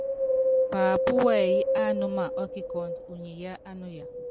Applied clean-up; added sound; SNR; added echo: none; Wind; -4 dB; none.